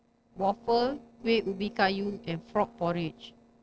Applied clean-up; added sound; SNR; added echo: neural separator model SepFormer DNS4.